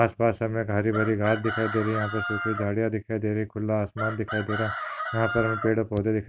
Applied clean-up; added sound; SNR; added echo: none; Chicken, rooster; 7 dB; none.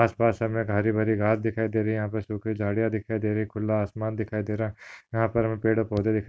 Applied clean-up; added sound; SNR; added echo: none; none; none; none.